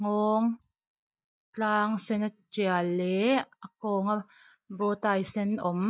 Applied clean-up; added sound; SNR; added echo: neural mask model DeepFilterNet 3.